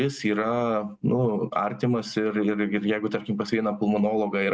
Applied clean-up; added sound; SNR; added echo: none; none; none; none.